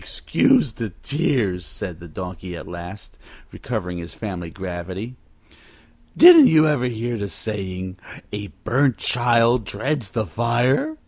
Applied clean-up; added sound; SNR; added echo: none; none; none; none.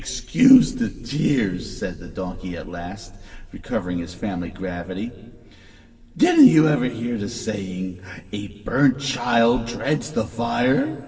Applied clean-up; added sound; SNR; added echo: none; none; none; reverberation time 2.7 s.